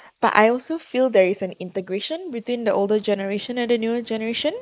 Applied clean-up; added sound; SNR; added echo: neural mask model Resemble Enhance denoiser.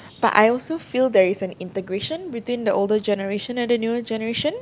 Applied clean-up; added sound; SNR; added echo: none; none; none; none.